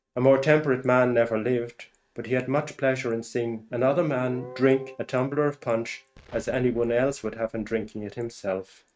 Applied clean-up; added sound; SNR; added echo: neural mask model RNNoise.